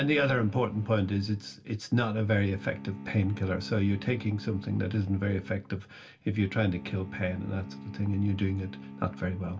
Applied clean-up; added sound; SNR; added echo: none; Bowed string instrument; 14 dB; reverberation time 0.2 s.